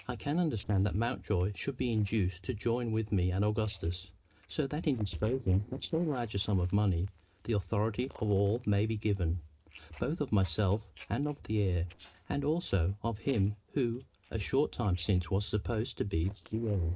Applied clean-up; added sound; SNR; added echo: neural separator model SepFormer DNS4.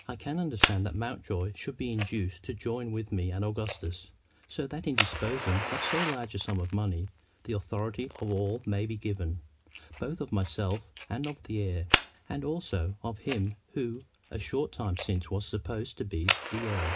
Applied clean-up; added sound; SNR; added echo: none; Fire; 4 dB; reverberation time 0.3 s.